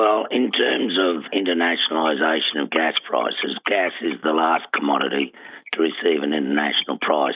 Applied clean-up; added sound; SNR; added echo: neural mask model Resemble Enhance denoiser.